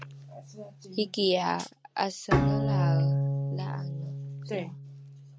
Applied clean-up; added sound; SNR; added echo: none; Bowed string instrument; -4 dB; none.